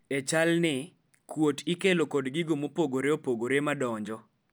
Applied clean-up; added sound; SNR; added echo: none; none; none; none.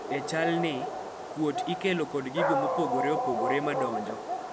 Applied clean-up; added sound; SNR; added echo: none; Dog; 0 dB; none.